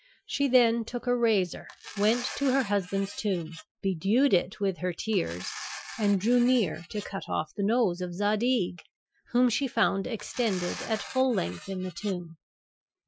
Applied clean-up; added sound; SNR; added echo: classical method Wiener filter.